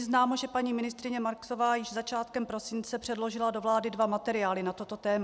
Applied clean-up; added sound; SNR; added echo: none; none; none; none.